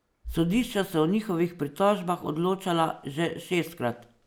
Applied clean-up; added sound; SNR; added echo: none; none; none; none.